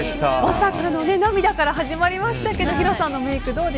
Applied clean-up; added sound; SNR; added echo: none; Thunder; 11 dB; none.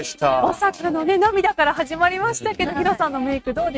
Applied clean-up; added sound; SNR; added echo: neural mask model RNNoise.